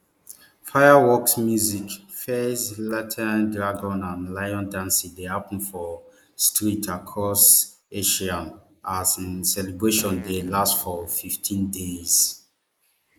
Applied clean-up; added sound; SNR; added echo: neural mask model Resemble Enhance denoiser.